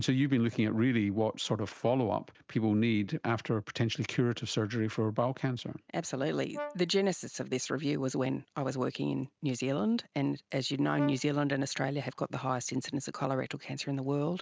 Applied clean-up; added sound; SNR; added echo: neural mask model RNNoise.